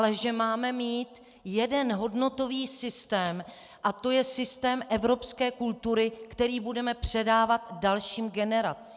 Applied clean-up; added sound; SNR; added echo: none; Coin (dropping); 19 dB; none.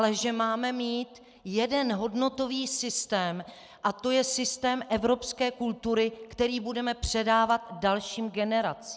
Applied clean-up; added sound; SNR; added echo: none; none; none; none.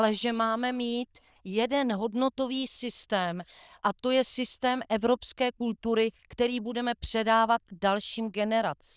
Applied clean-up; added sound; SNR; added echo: neural diffusion model UNIVERSE++.